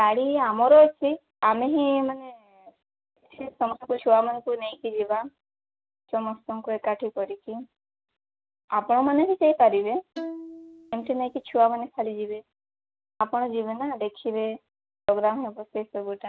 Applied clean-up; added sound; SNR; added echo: none; Bowed string instrument; 14 dB; none.